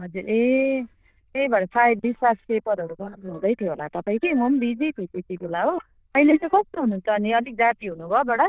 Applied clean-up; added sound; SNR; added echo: neural diffusion model UNIVERSE++.